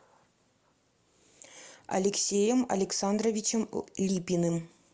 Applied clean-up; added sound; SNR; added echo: none; none; none; none.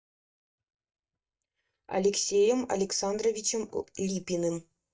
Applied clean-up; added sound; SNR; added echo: neural mask model DeepFilterNet 3.